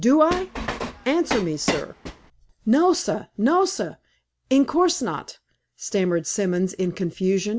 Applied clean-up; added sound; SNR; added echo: none; Train; 7 dB; none.